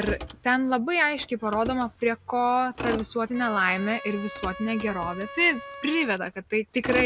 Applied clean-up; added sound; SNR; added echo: none; Trumpet + Motor vehicle (road); 12 dB; none.